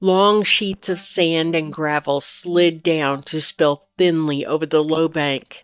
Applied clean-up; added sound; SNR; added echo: neural mask model DeepFilterNet 3.